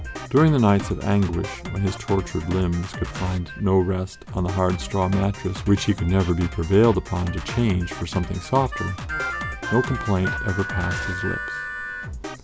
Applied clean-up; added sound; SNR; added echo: none; Drum kit + Harmonica; 9 dB; none.